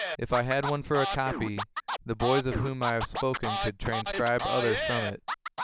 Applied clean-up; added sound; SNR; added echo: none; Scratching (performance technique); 4 dB; none.